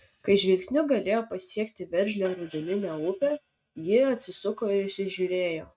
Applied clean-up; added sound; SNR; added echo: neural mask model RNNoise.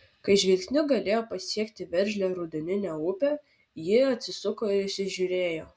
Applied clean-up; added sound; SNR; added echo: none; none; none; none.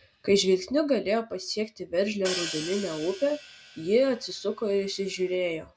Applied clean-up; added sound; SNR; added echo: none; Hi-hat; 12 dB; none.